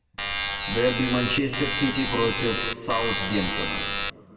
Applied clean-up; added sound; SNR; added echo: none; Alarm; -1 dB; reverberation time 1.8 s.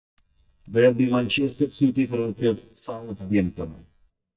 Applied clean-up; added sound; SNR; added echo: neural mask model DeepFilterNet 3.